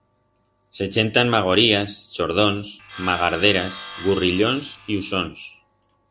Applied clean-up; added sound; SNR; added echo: none; Sawing; 14 dB; none.